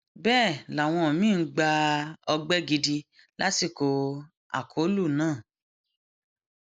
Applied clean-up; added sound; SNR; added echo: none; none; none; none.